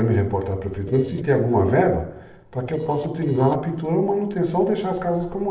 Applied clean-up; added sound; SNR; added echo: neural separator model SepFormer DNS4.